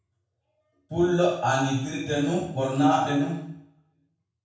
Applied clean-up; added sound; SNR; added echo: none; none; none; reverberation time 0.7 s.